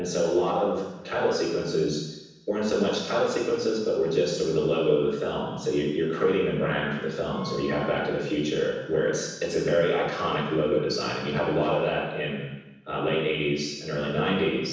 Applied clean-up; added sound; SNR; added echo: neural separator model SepFormer DNS4.